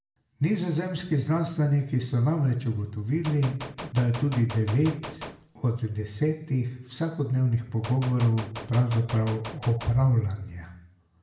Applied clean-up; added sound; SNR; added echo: none; Gunshot, gunfire; 13 dB; reverberation time 0.7 s.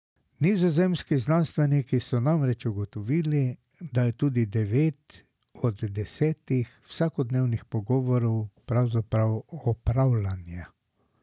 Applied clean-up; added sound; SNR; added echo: none; none; none; none.